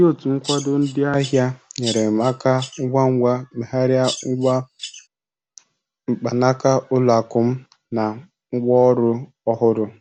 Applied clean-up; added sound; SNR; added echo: none; Bird vocalization, bird call, bird song; 14 dB; none.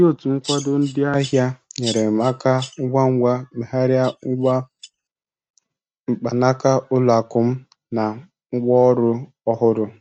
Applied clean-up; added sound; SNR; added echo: neural mask model RNNoise.